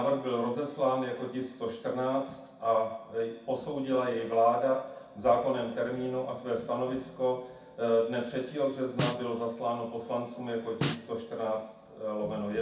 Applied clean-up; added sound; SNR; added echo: none; Snare drum; 6 dB; reverberation time 0.6 s.